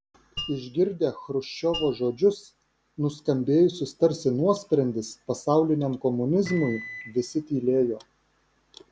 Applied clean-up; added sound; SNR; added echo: none; Microwave oven + Mallet percussion; 14 dB; none.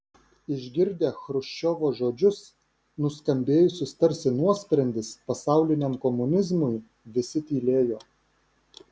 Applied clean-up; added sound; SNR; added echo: none; none; none; none.